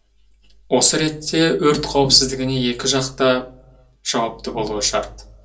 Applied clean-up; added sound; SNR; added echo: none; none; none; reverberation time 0.3 s.